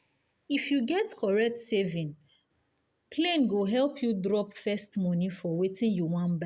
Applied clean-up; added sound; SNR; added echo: none; none; none; none.